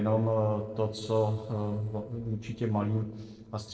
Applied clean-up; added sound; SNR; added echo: neural separator model SepFormer DNS4.